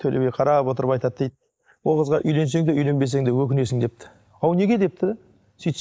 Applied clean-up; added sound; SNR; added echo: neural mask model Resemble Enhance denoiser.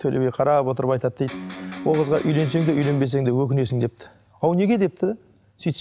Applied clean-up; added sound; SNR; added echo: none; Electric guitar; 12 dB; none.